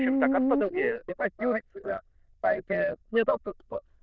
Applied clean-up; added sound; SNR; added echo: neural diffusion model UNIVERSE++.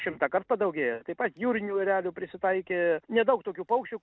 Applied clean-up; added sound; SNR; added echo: none; none; none; none.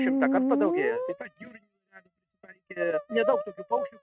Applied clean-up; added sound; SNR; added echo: neural mask model RNNoise.